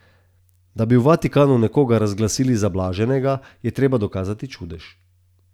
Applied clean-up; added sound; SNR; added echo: none; none; none; none.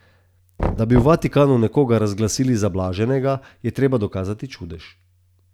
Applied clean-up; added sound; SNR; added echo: none; Knock; 10 dB; none.